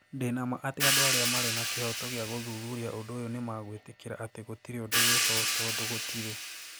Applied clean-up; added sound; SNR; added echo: none; Crash cymbal / Hi-hat; -4 dB; none.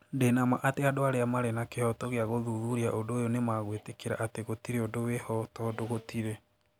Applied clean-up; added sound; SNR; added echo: none; none; none; none.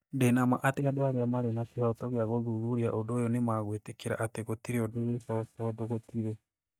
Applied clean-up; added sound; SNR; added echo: neural mask model DeepFilterNet 3.